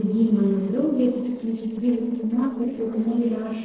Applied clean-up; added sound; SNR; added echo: neural separator model SepFormer DNS4.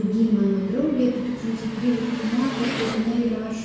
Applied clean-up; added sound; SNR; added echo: none; Engine; 12 dB; reverberation time 1.0 s.